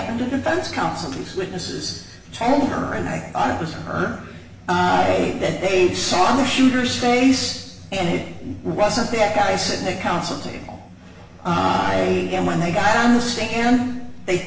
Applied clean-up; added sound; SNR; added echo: none; none; none; reverberation time 0.8 s.